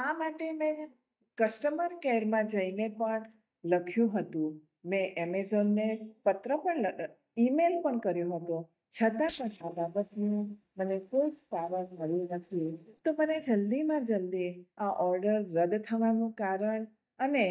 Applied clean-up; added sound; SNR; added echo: neural mask model DeepFilterNet 3.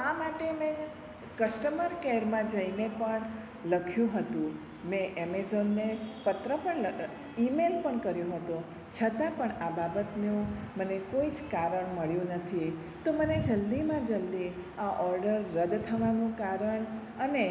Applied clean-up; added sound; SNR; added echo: none; none; none; none.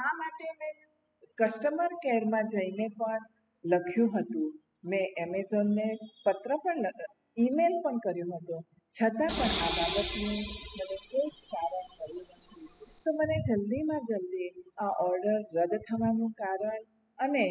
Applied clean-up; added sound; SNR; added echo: classical method spectral subtraction.